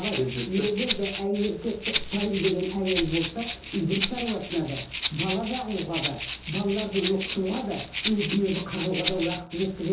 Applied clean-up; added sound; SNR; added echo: none; Rattle (instrument); 5 dB; reverberation time 0.6 s.